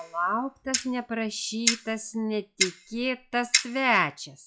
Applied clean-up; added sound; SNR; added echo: classical method log-MMSE.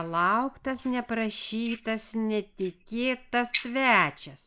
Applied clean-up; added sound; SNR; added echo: neural mask model Resemble Enhance denoiser.